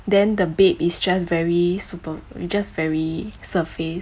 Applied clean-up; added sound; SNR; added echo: none; none; none; none.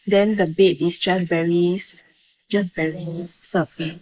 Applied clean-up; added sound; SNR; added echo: neural mask model Resemble Enhance denoiser.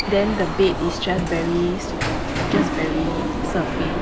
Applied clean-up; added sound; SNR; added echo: none; Alarm; 1 dB; none.